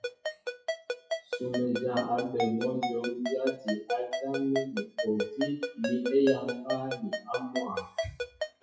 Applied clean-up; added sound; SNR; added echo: classical method WPE with log-MMSE.